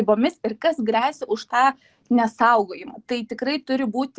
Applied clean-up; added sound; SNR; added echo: none; none; none; none.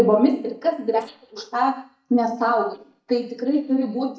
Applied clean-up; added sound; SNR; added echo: neural mask model DeepFilterNet 3.